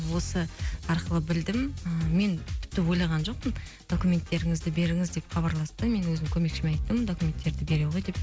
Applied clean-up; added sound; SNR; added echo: none; none; none; none.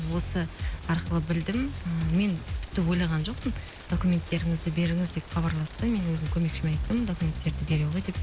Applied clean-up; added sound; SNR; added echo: none; Rain; 18 dB; none.